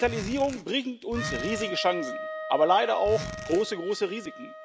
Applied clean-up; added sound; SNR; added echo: none; Wind instrument, woodwind instrument + Zipper (clothing); 9 dB; none.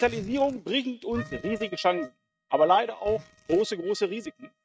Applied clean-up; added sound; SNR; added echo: neural mask model RNNoise.